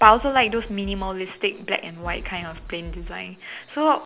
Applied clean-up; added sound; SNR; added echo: none; Fireworks; 14 dB; none.